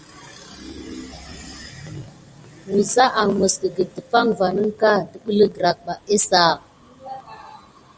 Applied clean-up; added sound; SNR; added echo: none; none; none; none.